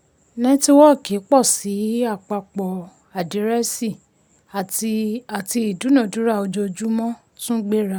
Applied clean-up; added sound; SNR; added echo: none; none; none; none.